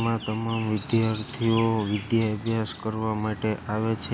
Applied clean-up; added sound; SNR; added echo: none; none; none; none.